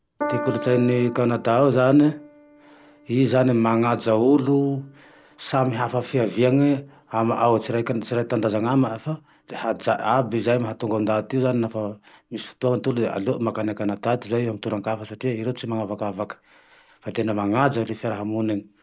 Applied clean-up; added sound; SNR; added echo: none; Piano; 19 dB; none.